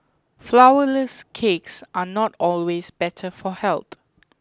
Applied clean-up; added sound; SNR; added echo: none; none; none; none.